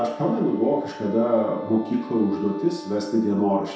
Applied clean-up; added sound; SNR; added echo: none; Wind instrument, woodwind instrument; 18 dB; reverberation time 0.7 s.